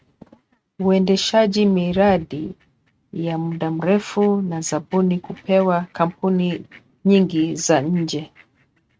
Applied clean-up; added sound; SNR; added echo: neural mask model RNNoise.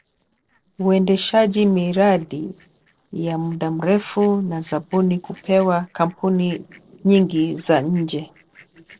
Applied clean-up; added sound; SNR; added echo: neural separator model SepFormer DNS4.